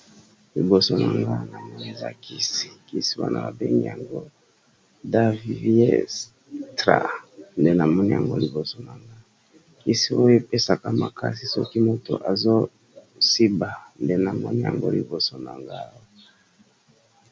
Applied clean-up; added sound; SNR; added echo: none; none; none; none.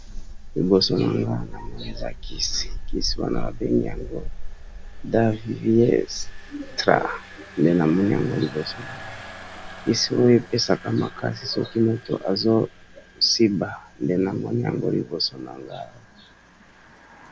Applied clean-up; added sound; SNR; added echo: none; Engine; 10 dB; none.